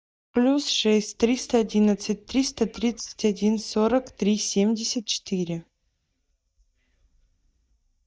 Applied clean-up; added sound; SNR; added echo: neural mask model DeepFilterNet 3.